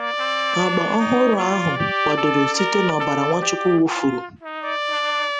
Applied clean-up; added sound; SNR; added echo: none; Trumpet + Trumpet; 2 dB; none.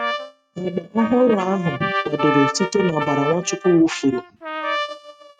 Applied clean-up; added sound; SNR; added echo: neural mask model RNNoise.